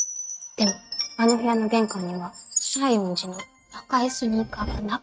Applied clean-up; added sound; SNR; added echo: neural mask model RNNoise.